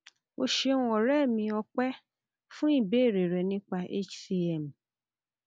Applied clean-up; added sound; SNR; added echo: none; none; none; none.